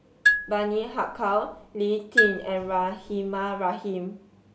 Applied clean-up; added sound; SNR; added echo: none; Marimba, xylophone; 0 dB; none.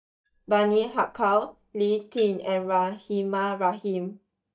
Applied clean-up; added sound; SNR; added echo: neural mask model DeepFilterNet 3.